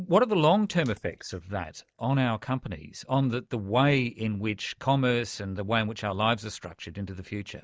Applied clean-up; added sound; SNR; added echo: neural mask model DeepFilterNet 3.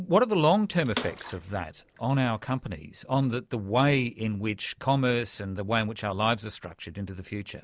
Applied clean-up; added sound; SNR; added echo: none; Bathtub (filling or washing) / Water / Splash, splatter; 14 dB; none.